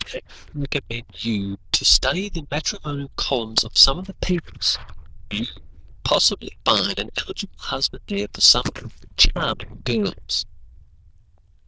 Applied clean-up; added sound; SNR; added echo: neural diffusion model UNIVERSE++.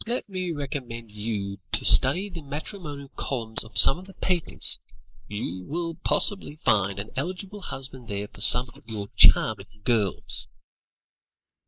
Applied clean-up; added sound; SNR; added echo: neural mask model Resemble Enhance denoiser.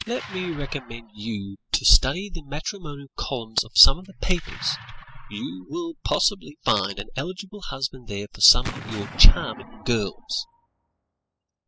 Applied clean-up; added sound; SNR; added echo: classical method spectral subtraction.